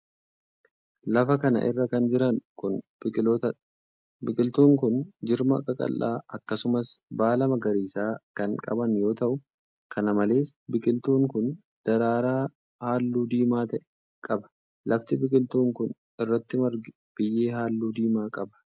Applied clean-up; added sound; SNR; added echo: none; none; none; none.